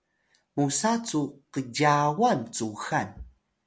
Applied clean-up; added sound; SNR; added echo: none; none; none; none.